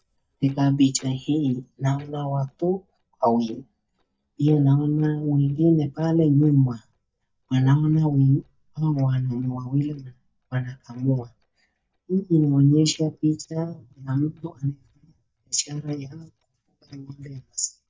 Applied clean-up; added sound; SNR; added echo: neural mask model DeepFilterNet 3.